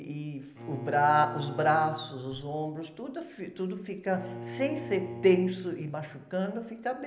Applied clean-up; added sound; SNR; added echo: none; Bowed string instrument; 13 dB; reverberation time 0.8 s.